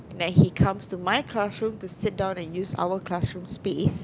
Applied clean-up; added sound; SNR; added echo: none; none; none; none.